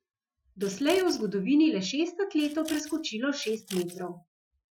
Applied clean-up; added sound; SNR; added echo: classical method Wiener filter.